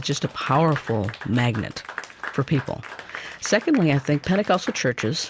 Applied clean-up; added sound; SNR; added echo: none; Applause / Clapping; 15 dB; none.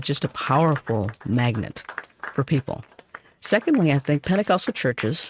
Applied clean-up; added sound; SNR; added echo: neural mask model RNNoise.